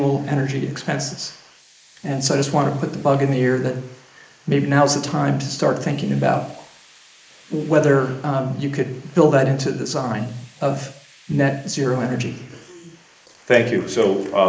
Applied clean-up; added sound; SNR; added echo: neural mask model Resemble Enhance denoiser.